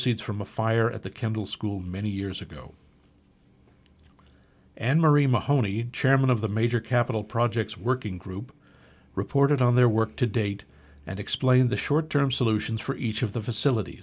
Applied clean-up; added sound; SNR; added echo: none; none; none; none.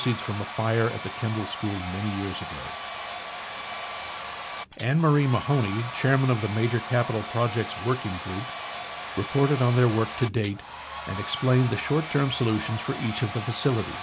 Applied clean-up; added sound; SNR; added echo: none; Domestic sounds, home sounds; 9 dB; none.